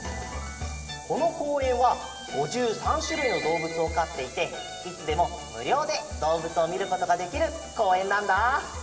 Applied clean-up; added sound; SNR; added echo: none; none; none; reverberation time 1.9 s.